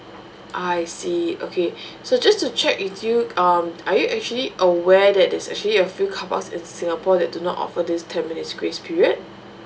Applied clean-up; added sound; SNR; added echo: none; none; none; none.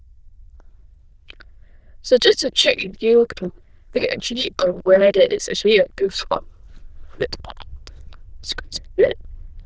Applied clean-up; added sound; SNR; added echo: neural diffusion model UNIVERSE++.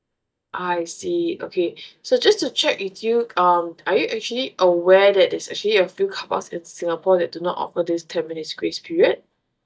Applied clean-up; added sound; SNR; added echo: neural mask model DeepFilterNet 3.